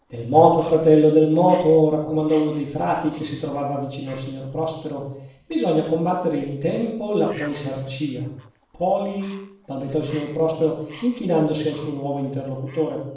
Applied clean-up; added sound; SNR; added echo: neural separator model SepFormer DNS4.